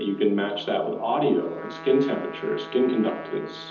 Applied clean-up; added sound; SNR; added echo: none; Trumpet; 16 dB; reverberation time 1.2 s.